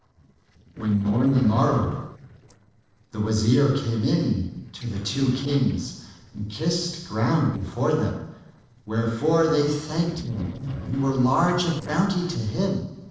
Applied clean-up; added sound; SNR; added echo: neural separator model SepFormer DNS4.